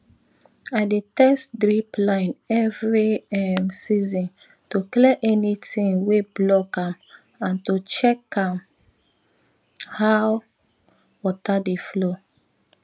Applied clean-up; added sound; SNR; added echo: none; none; none; none.